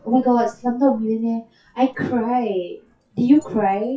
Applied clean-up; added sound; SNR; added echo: classical method WPE with log-MMSE.